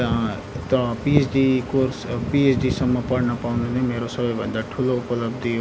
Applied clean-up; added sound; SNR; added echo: none; Engine; 18 dB; none.